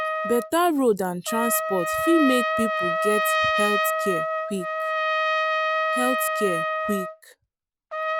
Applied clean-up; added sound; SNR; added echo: none; Trumpet; -1 dB; none.